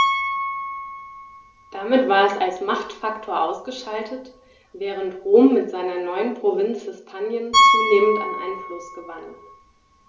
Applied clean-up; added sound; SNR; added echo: none; Piano; 3 dB; reverberation time 0.2 s.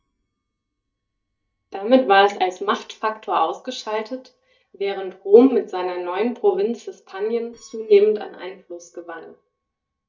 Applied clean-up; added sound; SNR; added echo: neural mask model DeepFilterNet 3.